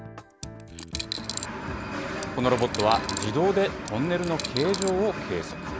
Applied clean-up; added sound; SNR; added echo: none; Coin (dropping); 10 dB; none.